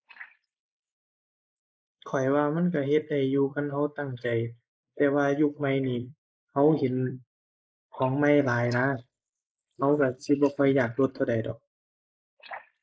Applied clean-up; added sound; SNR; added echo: neural mask model Resemble Enhance denoiser.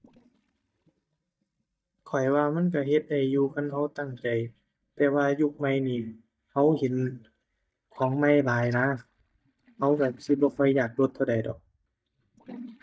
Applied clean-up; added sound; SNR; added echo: neural mask model DeepFilterNet 3.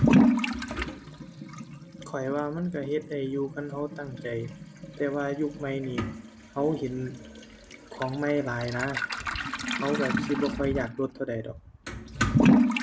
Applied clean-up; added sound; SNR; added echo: none; Toilet flush / Liquid; -3 dB; none.